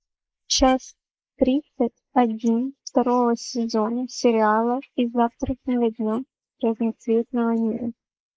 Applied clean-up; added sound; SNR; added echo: neural mask model Resemble Enhance denoiser.